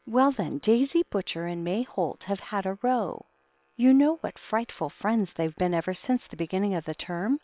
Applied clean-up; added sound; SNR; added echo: neural separator model SepFormer WHAM!.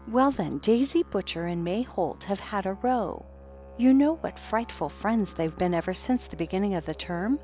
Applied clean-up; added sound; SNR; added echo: none; Musical instrument; 19 dB; none.